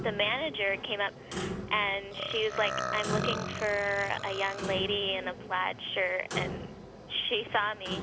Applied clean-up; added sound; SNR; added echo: none; Clock + Burping, eructation; 6 dB; none.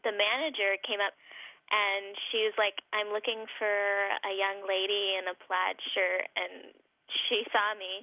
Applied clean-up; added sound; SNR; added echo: none; none; none; none.